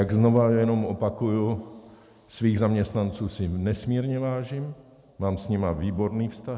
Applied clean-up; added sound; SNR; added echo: none; none; none; none.